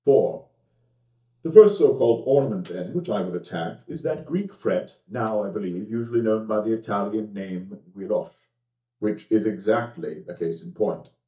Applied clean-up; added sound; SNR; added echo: neural mask model DeepFilterNet 3.